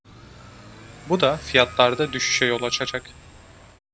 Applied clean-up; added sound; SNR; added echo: none; Wind instrument, woodwind instrument + Motorcycle / Accelerating, revving, vroom; 17 dB; none.